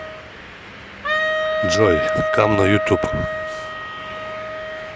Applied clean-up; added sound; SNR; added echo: none; Wind instrument, woodwind instrument; 0 dB; none.